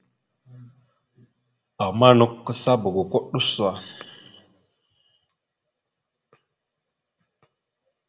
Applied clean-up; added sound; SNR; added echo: none; none; none; reverberation time 0.8 s.